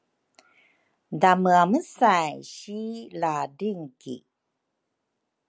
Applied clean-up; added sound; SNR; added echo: none; none; none; none.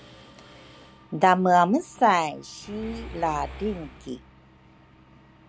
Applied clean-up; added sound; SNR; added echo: none; Mechanisms; 19 dB; none.